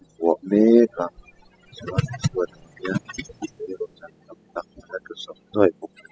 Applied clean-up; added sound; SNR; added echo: classical method spectral subtraction.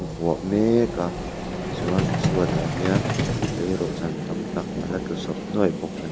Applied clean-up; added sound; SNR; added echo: none; Vehicle; 1 dB; none.